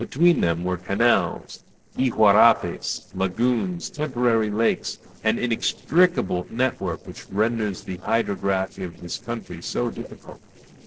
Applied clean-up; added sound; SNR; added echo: neural separator model SepFormer DNS4.